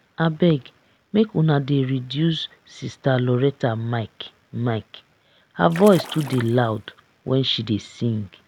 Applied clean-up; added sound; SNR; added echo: none; Splash, splatter; 15 dB; none.